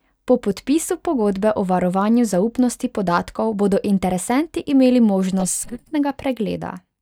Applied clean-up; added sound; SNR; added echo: neural mask model DeepFilterNet 3.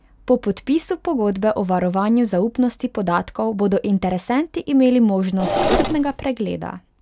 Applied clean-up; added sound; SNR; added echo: none; Engine / Mechanisms; 2 dB; none.